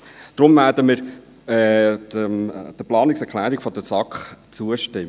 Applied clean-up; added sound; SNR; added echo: none; none; none; none.